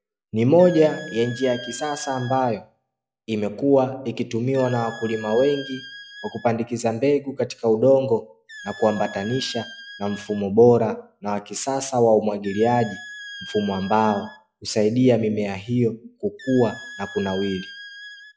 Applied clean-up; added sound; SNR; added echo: classical method log-MMSE.